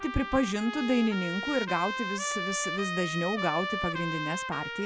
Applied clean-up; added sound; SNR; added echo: none; Trumpet; 4 dB; none.